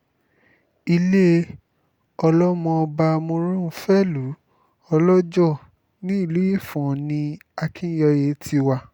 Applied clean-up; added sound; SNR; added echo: none; none; none; none.